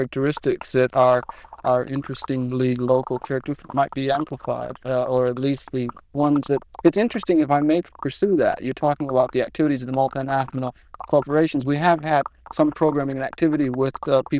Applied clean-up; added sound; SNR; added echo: neural diffusion model UNIVERSE++.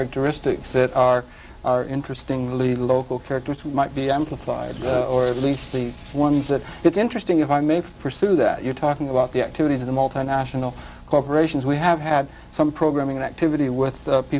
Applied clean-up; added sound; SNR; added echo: none; none; none; none.